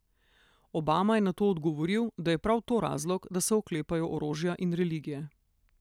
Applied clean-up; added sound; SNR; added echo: none; none; none; none.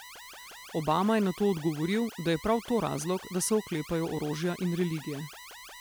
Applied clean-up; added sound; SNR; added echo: none; Alarm; 17 dB; none.